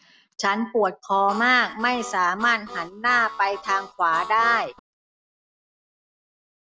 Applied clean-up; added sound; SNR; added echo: none; Harmonica; 12 dB; none.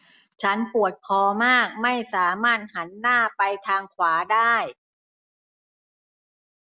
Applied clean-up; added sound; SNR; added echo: none; none; none; none.